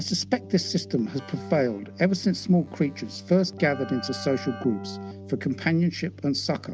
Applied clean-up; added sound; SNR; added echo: none; Keyboard (musical); 14 dB; none.